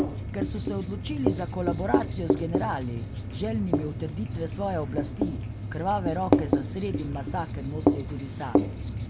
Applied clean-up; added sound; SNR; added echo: none; Writing; -4 dB; none.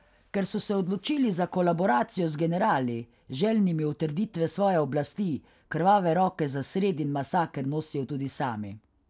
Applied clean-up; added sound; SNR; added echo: none; none; none; none.